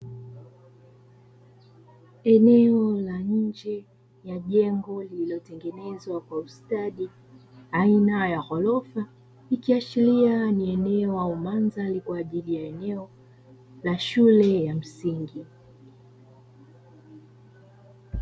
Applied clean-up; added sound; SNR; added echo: none; none; none; none.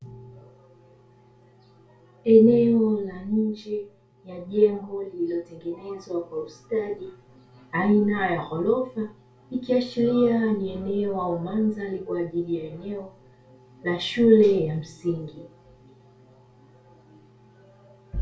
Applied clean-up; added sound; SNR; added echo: none; none; none; reverberation time 0.3 s.